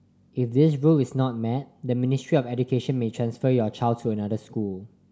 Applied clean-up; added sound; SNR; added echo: none; none; none; none.